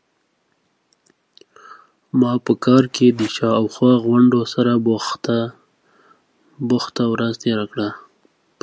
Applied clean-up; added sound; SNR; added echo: none; none; none; none.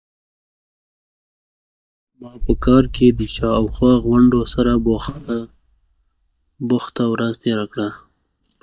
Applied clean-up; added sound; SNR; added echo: neural mask model DeepFilterNet 3.